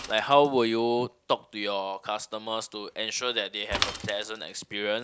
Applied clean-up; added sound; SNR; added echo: none; Mechanisms / Bicycle; 13 dB; none.